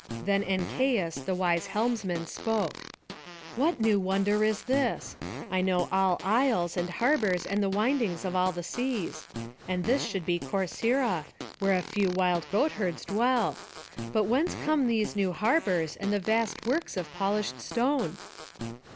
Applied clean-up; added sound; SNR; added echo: none; Fart; 13 dB; none.